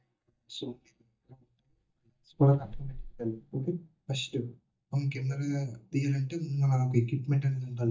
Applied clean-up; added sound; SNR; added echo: neural mask model DeepFilterNet 3.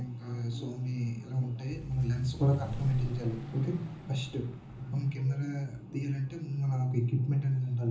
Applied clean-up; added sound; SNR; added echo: none; Vehicle; 9 dB; reverberation time 0.6 s.